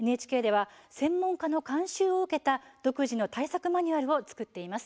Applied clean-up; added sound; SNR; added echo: none; none; none; none.